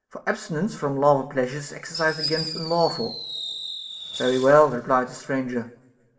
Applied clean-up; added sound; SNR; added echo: none; Fireworks; 10 dB; reverberation time 1.1 s.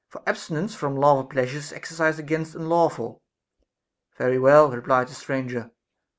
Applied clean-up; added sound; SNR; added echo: none; none; none; none.